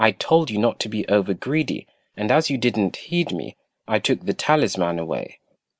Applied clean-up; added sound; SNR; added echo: none; none; none; none.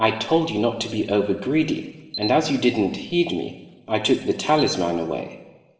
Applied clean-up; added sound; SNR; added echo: none; Camera; 16 dB; reverberation time 1.0 s.